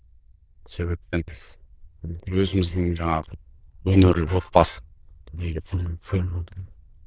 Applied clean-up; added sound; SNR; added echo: neural diffusion model UNIVERSE++.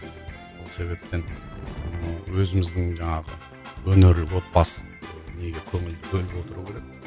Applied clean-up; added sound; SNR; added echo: none; Wind; 12 dB; none.